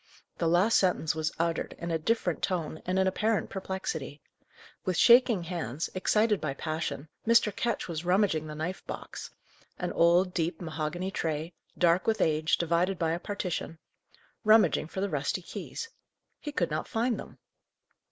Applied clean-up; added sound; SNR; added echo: none; none; none; none.